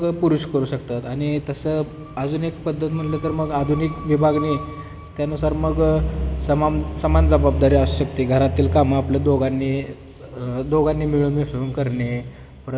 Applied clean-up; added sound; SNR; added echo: none; none; none; none.